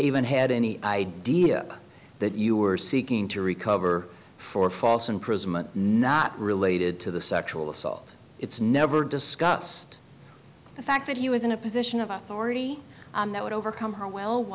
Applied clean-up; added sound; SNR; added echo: none; none; none; none.